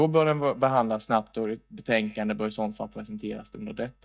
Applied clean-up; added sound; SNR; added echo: neural mask model DeepFilterNet 3.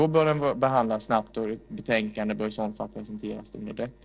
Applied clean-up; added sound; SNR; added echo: neural separator model SepFormer DNS4.